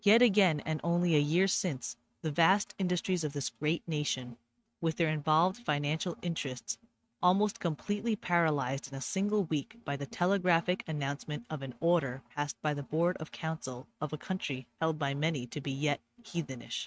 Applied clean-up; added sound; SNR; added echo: neural mask model RNNoise.